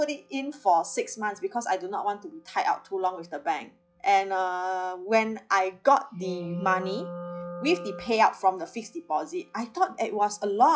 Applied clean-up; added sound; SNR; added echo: classical method log-MMSE.